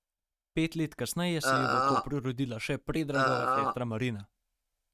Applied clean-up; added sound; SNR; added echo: neural mask model RNNoise.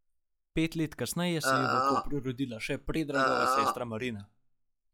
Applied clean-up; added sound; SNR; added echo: classical method log-MMSE.